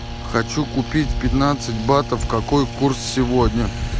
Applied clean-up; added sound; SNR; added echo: none; Bowed string instrument; 12 dB; none.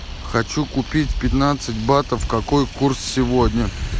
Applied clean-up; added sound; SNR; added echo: none; none; none; none.